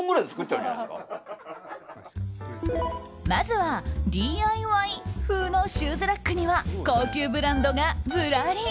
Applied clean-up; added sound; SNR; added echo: none; none; none; none.